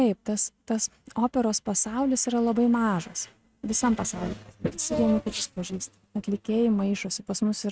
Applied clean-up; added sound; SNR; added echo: neural mask model RNNoise.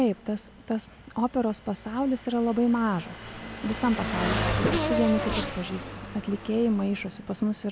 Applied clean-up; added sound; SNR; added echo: none; Engine + Race car, auto racing / Accelerating, revving, vroom; 5 dB; none.